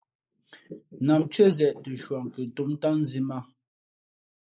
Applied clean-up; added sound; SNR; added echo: neural mask model Resemble Enhance denoiser.